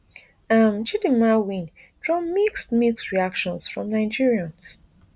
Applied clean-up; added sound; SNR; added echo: none; none; none; none.